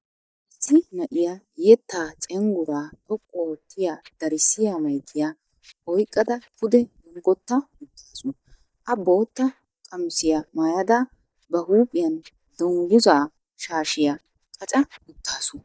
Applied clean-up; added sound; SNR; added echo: neural mask model DeepFilterNet 3.